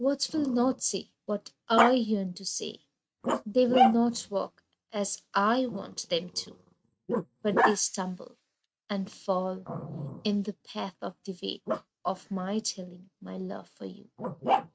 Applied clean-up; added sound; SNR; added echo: neural mask model RNNoise.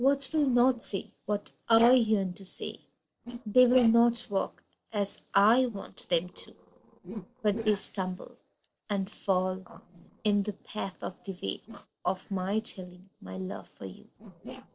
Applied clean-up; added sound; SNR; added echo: neural separator model SepFormer DNS4.